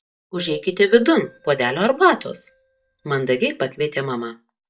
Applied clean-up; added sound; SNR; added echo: neural mask model DeepFilterNet 3.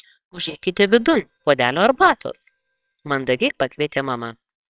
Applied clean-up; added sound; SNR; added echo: neural separator model SepFormer WHAMR!.